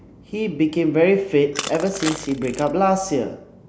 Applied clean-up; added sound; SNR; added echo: none; Crushing; 12 dB; none.